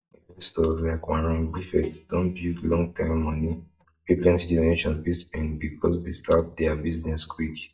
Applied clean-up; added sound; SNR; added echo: neural mask model DeepFilterNet 3.